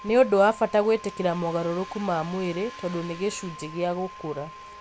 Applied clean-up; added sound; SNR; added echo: none; Domestic sounds, home sounds + Organ; 16 dB; none.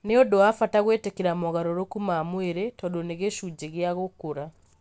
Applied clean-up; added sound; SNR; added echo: none; none; none; none.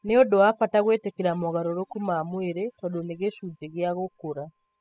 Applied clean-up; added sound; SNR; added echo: classical method spectral subtraction.